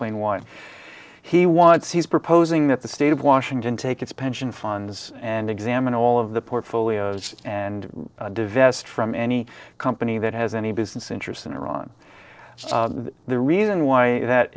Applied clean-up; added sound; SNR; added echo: neural separator model SepFormer DNS4.